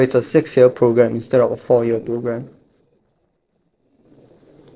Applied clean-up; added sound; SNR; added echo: neural separator model SepFormer DNS4.